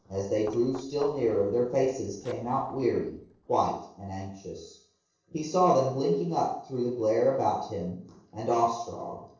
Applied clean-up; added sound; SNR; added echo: neural separator model SepFormer DNS4.